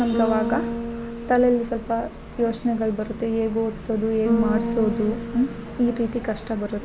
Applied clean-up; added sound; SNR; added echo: none; Bass guitar; 7 dB; none.